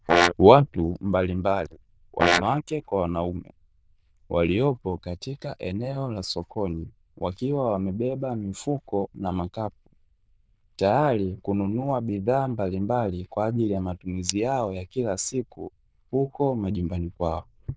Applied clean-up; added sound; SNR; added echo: neural diffusion model UNIVERSE++.